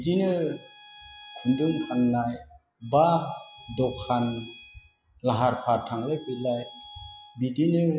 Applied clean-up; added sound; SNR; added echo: classical method log-MMSE.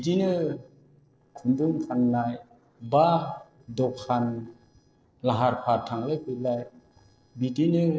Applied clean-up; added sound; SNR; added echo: neural separator model SepFormer DNS4.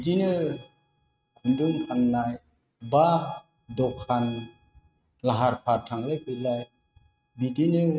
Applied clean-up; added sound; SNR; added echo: neural mask model RNNoise.